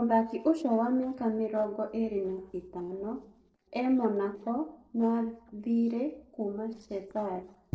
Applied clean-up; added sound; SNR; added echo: neural separator model SepFormer DNS4.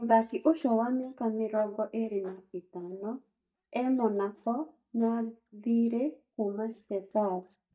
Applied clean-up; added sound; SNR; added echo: neural mask model DeepFilterNet 3.